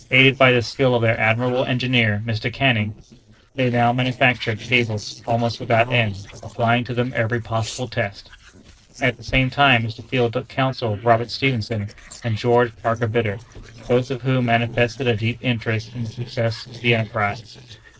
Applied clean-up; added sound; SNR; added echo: neural separator model SepFormer DNS4.